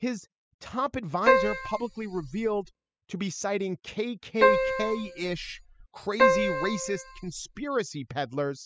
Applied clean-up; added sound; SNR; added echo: classical method spectral subtraction.